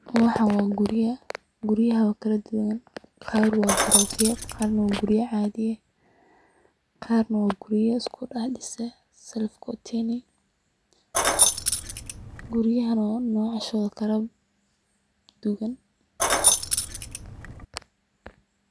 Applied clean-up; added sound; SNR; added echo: none; Keys jangling; -5 dB; none.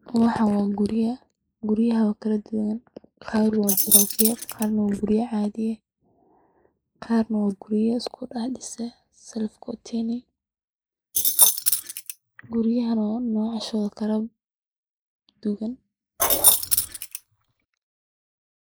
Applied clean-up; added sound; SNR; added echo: neural mask model Resemble Enhance denoiser.